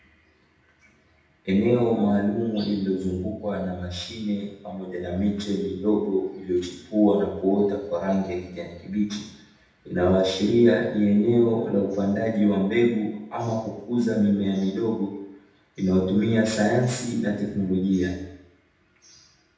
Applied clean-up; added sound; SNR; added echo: none; none; none; reverberation time 0.8 s.